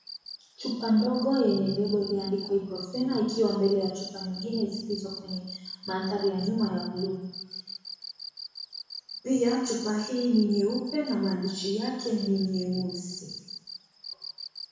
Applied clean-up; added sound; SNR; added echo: none; Cricket; 13 dB; reverberation time 1.0 s.